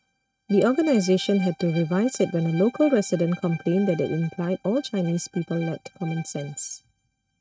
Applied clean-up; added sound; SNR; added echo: neural mask model RNNoise.